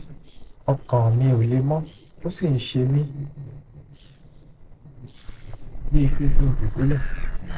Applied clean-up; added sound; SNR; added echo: neural separator model SepFormer DNS4.